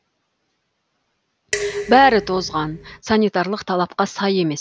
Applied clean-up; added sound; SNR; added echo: none; Dishes, pots, and pans; 8 dB; none.